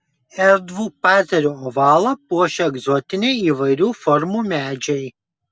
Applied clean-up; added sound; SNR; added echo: none; none; none; none.